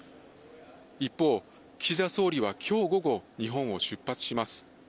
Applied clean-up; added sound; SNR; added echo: none; none; none; none.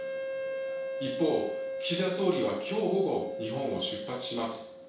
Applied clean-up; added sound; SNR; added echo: none; Wind instrument, woodwind instrument; 4 dB; reverberation time 0.7 s.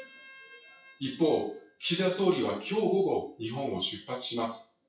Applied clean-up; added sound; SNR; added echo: classical method WPE with log-MMSE.